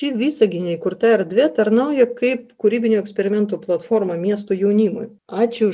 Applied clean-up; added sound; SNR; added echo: none; none; none; none.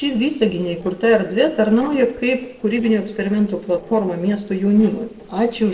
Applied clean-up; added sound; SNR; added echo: neural separator model SepFormer DNS4.